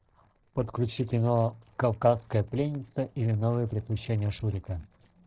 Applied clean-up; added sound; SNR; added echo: neural separator model SepFormer DNS4.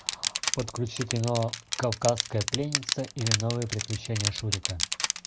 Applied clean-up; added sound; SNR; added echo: none; Crushing; 2 dB; none.